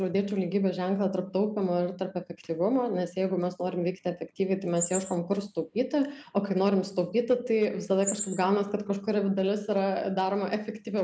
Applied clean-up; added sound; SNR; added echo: none; Chirp, tweet; 12 dB; none.